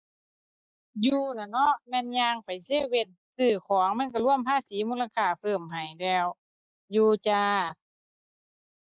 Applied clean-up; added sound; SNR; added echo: neural mask model Resemble Enhance denoiser.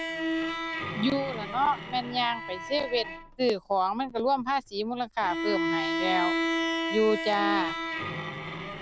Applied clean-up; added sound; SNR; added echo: none; Bowed string instrument; 3 dB; none.